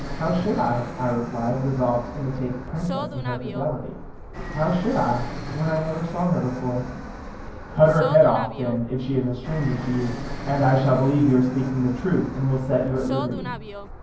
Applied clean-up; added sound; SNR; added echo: none; Fixed-wing aircraft, airplane; 10 dB; reverberation time 0.9 s.